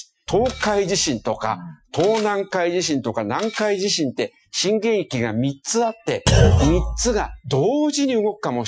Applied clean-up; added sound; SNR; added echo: classical method Wiener filter.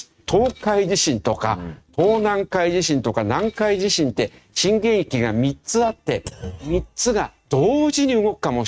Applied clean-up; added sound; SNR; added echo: neural mask model RNNoise.